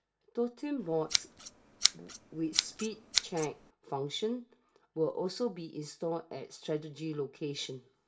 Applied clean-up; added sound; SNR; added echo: none; Scissors; -2 dB; reverberation time 0.2 s.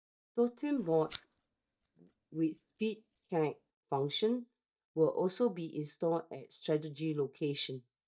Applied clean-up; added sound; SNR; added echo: neural mask model DeepFilterNet 3.